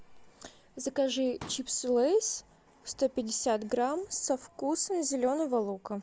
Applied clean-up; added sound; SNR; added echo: none; Explosion; 18 dB; none.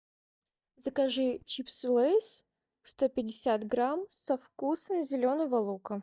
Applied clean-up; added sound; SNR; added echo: neural mask model DeepFilterNet 3.